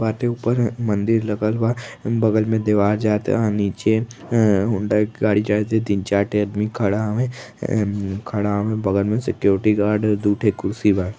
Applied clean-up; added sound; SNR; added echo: none; none; none; none.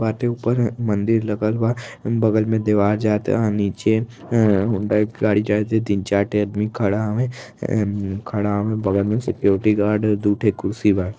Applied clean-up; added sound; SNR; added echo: neural separator model SepFormer DNS4.